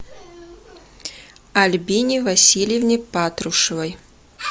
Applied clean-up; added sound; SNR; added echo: none; none; none; none.